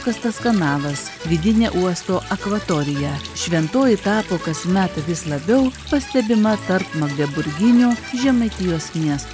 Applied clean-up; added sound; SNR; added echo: none; Water tap, faucet; 19 dB; none.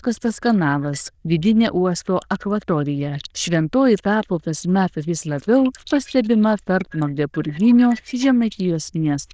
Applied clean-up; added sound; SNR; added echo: neural diffusion model UNIVERSE++.